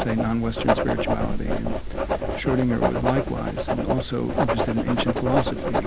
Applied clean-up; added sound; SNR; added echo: none; Writing; -1 dB; none.